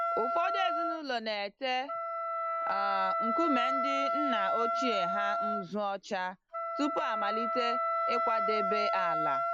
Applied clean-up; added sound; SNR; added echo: none; Wind instrument, woodwind instrument; -3 dB; none.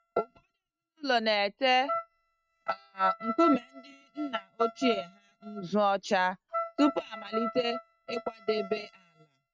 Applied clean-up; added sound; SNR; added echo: neural mask model RNNoise.